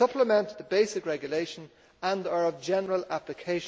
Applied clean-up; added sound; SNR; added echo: none; none; none; none.